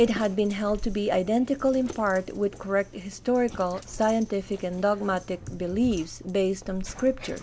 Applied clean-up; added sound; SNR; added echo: none; Dog; 17 dB; none.